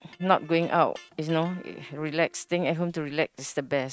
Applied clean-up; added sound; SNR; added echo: neural mask model RNNoise.